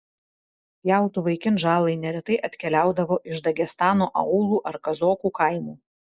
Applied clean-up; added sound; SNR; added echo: none; none; none; none.